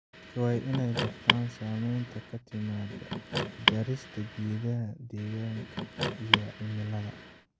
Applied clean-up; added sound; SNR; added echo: none; Car; 0 dB; none.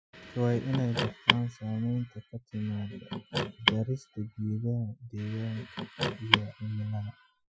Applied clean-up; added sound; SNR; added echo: classical method Wiener filter.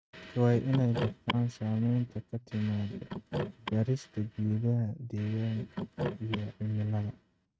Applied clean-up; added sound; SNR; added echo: neural mask model RNNoise.